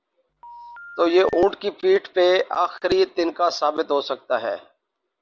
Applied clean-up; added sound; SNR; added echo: none; Telephone; 19 dB; none.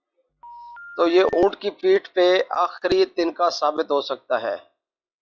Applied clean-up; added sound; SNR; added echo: classical method log-MMSE.